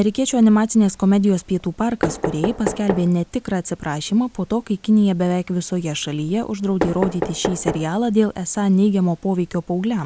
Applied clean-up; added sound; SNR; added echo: none; Knock; 11 dB; none.